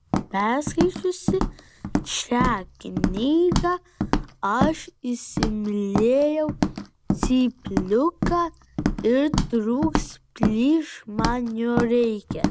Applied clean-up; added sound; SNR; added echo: none; Walk, footsteps; 3 dB; none.